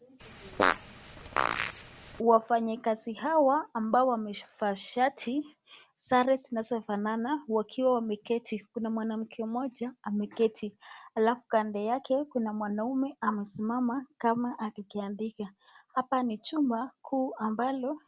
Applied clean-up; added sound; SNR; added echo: none; Fart; 2 dB; none.